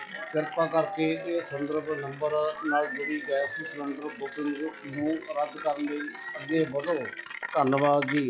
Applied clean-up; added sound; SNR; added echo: classical method log-MMSE.